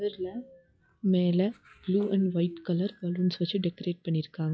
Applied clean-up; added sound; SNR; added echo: classical method log-MMSE.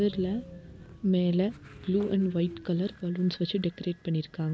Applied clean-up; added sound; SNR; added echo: none; Train; 16 dB; none.